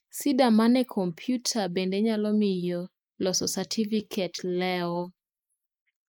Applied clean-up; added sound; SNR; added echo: neural mask model Resemble Enhance denoiser.